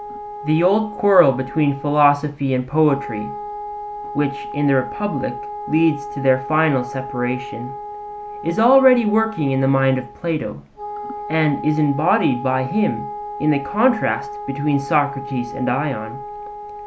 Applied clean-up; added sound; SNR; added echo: none; Wind instrument, woodwind instrument; 11 dB; none.